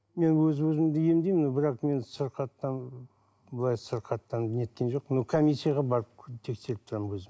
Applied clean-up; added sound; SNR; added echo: none; none; none; none.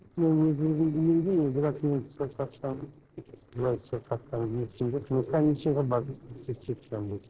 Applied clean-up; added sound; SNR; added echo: neural separator model SepFormer DNS4.